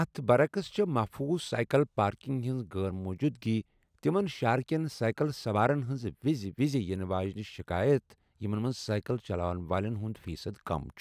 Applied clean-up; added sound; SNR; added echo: none; none; none; none.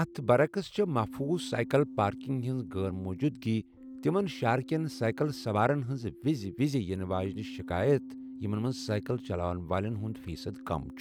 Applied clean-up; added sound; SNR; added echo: none; Keyboard (musical); 14 dB; none.